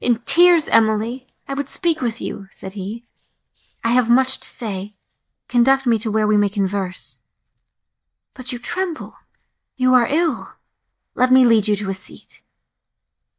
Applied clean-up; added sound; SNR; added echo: neural mask model DeepFilterNet 3.